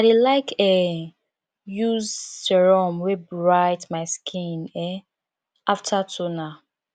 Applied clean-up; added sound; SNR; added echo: none; none; none; none.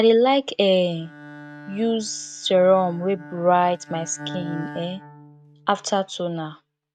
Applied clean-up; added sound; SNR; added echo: neural mask model RNNoise.